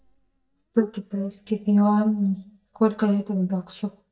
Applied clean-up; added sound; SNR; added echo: neural mask model DeepFilterNet 3.